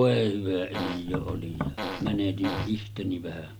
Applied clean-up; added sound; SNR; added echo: none; Fart + Tap; 5 dB; none.